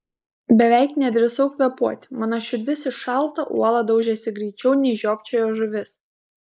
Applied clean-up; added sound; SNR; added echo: neural mask model Resemble Enhance denoiser.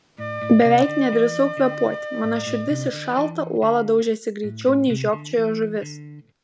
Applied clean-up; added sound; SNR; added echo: none; Electric guitar + Wind instrument, woodwind instrument; 10 dB; none.